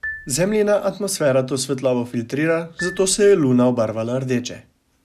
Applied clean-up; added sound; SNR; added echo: none; Marimba, xylophone; 18 dB; none.